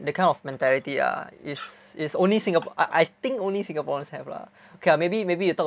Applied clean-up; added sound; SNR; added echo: none; none; none; none.